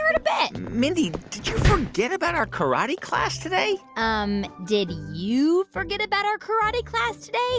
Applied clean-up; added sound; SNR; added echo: none; none; none; none.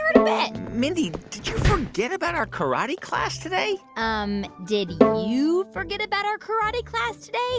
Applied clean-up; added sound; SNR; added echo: none; Bowed string instrument; 2 dB; none.